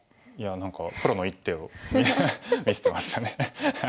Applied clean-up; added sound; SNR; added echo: none; none; none; none.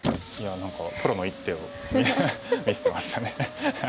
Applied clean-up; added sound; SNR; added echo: none; Squeak; 9 dB; none.